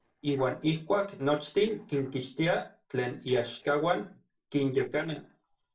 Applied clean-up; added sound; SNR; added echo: neural separator model SepFormer DNS4.